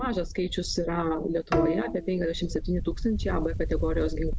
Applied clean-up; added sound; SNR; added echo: none; Bowed string instrument + Wind; 3 dB; none.